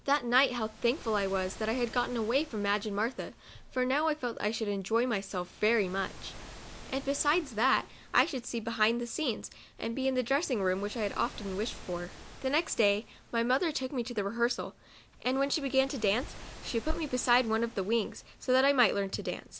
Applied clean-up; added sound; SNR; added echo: none; Waves, surf; 19 dB; none.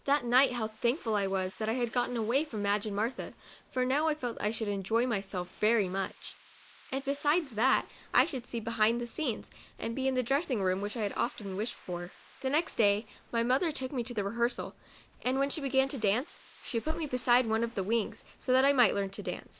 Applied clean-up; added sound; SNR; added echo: neural mask model Resemble Enhance denoiser.